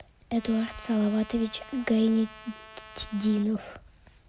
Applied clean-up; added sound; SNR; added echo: none; Trumpet; 19 dB; none.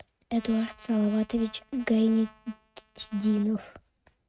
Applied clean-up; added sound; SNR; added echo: neural mask model RNNoise.